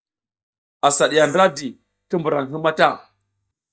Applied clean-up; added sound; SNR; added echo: neural mask model DeepFilterNet 3.